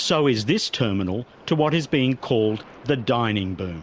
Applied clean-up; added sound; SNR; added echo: none; none; none; none.